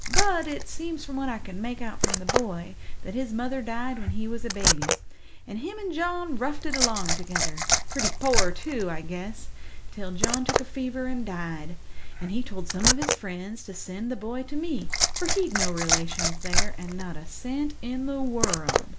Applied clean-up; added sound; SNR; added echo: none; Liquid; -4 dB; none.